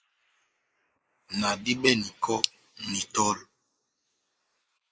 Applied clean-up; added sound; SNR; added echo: neural mask model Resemble Enhance denoiser.